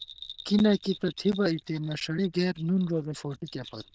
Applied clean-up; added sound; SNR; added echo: neural diffusion model UNIVERSE++.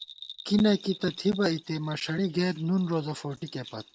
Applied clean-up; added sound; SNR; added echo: none; Bell; 19 dB; none.